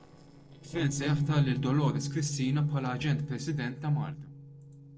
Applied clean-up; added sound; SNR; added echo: neural separator model SepFormer DNS4.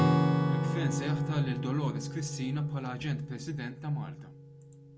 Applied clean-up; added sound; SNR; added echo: none; Acoustic guitar / Strum; -3 dB; none.